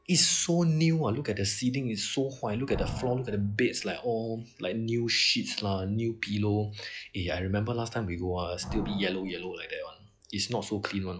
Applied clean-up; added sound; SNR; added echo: classical method log-MMSE.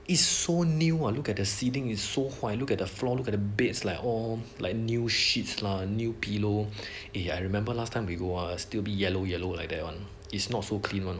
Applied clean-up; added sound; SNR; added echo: none; none; none; none.